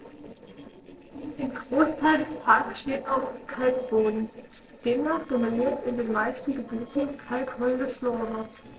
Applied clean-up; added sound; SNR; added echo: neural separator model SepFormer DNS4.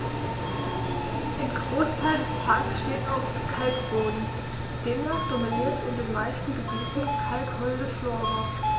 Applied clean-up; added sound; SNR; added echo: none; Subway, metro, underground; 3 dB; none.